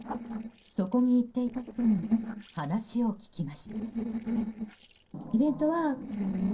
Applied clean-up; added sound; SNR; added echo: neural separator model SepFormer DNS4.